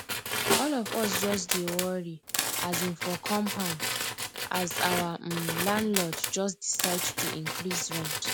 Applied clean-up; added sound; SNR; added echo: none; Snare drum + Tools; 0 dB; none.